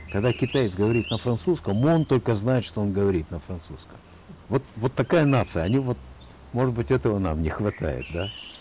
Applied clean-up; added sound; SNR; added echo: none; Bird vocalization, bird call, bird song; 20 dB; none.